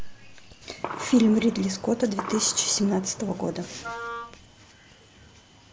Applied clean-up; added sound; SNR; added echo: none; Gunshot, gunfire + Wind instrument, woodwind instrument; 11 dB; none.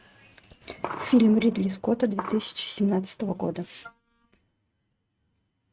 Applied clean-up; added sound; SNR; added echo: neural mask model RNNoise.